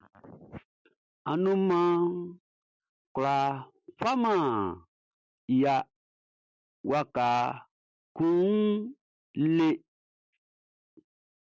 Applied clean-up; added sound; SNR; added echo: none; none; none; none.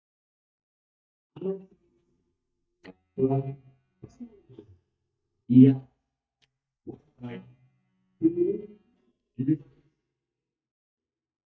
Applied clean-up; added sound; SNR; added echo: neural mask model DeepFilterNet 3.